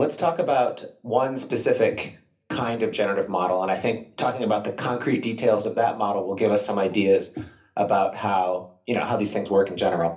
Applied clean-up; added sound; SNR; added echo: none; none; none; reverberation time 0.3 s.